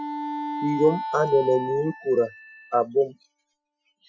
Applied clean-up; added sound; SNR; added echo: classical method Wiener filter.